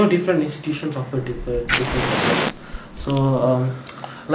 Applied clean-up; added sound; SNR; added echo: none; Fire; 2 dB; none.